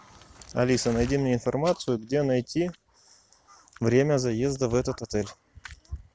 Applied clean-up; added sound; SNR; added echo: none; none; none; none.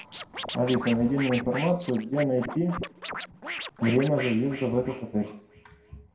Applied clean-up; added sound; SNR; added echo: none; Scratching (performance technique); 10 dB; reverberation time 0.5 s.